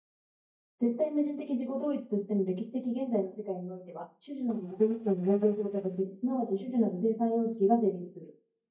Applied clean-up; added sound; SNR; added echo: neural mask model DeepFilterNet 3.